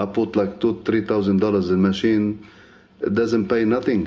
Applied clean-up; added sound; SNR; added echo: none; none; none; reverberation time 0.3 s.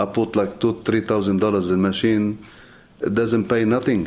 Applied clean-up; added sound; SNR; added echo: none; none; none; none.